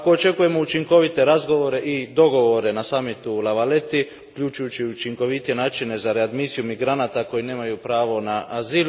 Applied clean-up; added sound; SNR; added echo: none; none; none; none.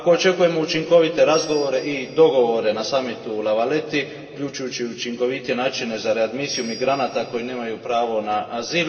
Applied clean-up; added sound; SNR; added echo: none; Bell; 19 dB; reverberation time 2.4 s.